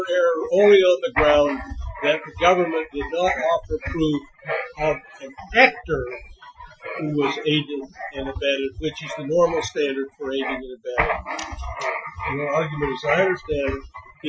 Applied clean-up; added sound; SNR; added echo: classical method Wiener filter.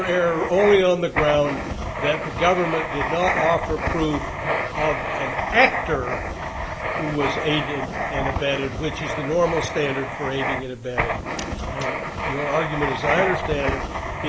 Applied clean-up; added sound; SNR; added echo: none; Writing; 2 dB; none.